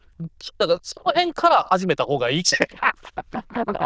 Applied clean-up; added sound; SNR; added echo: neural diffusion model UNIVERSE++.